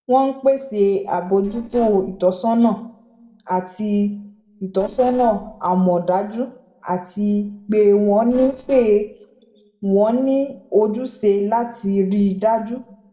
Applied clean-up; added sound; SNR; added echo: neural separator model SepFormer DNS4.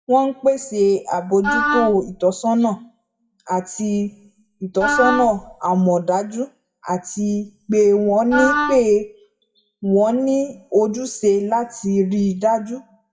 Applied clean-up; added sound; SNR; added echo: classical method WPE with log-MMSE.